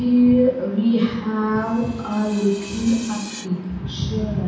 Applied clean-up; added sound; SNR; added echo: none; Screech; 20 dB; reverberation time 0.9 s.